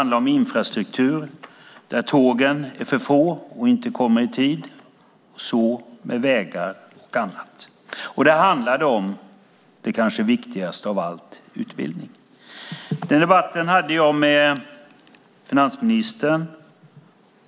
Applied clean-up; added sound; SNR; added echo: none; none; none; none.